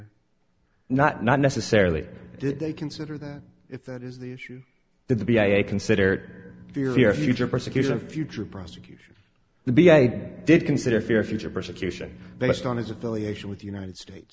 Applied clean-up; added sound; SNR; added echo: none; none; none; none.